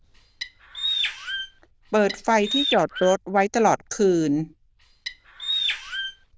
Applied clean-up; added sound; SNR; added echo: neural diffusion model UNIVERSE++.